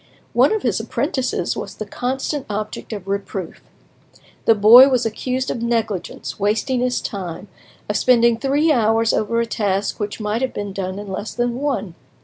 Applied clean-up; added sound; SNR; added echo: none; none; none; none.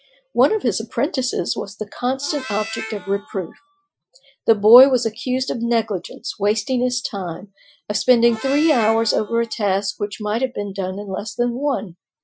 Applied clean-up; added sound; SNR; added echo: classical method Wiener filter.